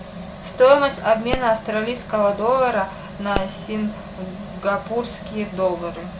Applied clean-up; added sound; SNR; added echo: none; Explosion; 12 dB; none.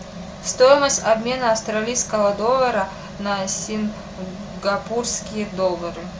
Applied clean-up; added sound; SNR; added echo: none; none; none; none.